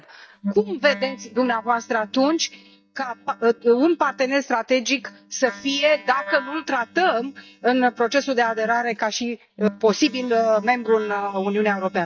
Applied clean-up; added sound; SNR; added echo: neural mask model DeepFilterNet 3.